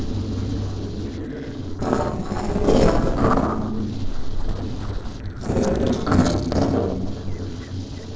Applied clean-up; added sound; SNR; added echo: neural separator model SepFormer DNS4.